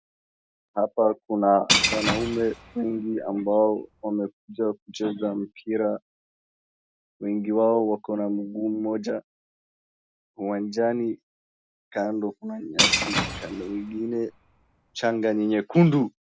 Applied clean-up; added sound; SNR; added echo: none; Shatter / Crushing; 2 dB; none.